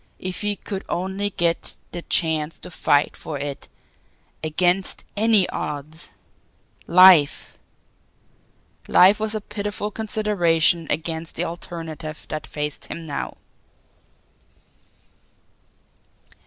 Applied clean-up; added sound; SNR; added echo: none; none; none; none.